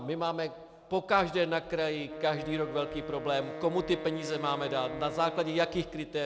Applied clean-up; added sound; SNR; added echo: none; Wind instrument, woodwind instrument; 11 dB; none.